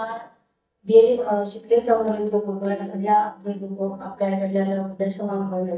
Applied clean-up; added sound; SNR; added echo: neural mask model DeepFilterNet 3.